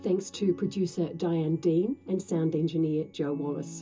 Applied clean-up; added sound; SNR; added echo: none; none; none; reverberation time 0.2 s.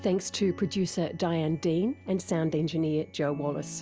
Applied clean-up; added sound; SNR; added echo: none; none; none; none.